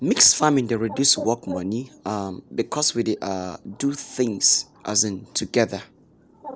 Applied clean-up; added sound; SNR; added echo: none; Bird; 19 dB; none.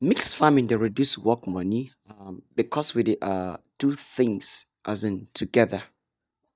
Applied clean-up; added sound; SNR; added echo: neural mask model DeepFilterNet 3.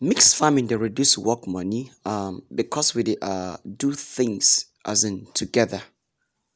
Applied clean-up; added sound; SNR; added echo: none; none; none; none.